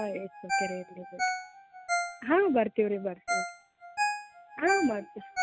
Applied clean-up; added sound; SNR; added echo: none; Ringtone; 2 dB; none.